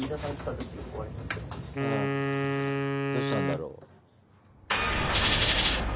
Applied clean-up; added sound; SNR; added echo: none; Wind instrument, woodwind instrument; 0 dB; none.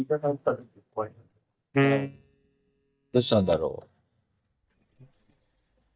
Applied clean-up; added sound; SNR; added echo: neural mask model DeepFilterNet 3.